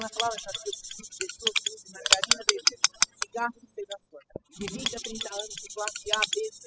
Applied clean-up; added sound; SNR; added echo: classical method spectral subtraction.